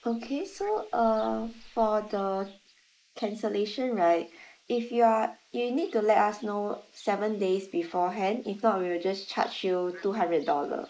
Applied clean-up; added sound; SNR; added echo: neural mask model Resemble Enhance denoiser.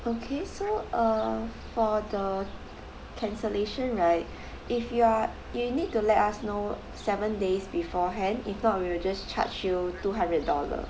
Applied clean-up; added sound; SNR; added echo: none; Fowl; 14 dB; none.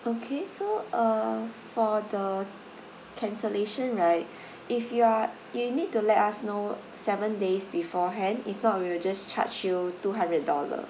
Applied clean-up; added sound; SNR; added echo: none; none; none; none.